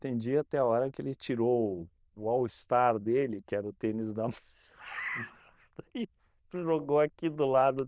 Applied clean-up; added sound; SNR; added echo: neural diffusion model UNIVERSE++.